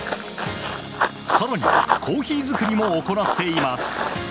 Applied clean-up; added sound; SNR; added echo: none; Run; 0 dB; none.